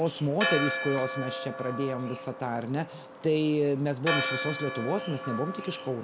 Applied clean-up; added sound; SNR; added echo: none; Church bell; 5 dB; none.